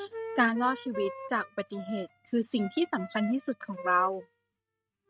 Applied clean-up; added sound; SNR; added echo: neural mask model RNNoise.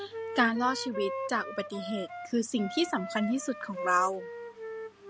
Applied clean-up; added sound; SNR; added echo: none; Wind instrument, woodwind instrument; 8 dB; none.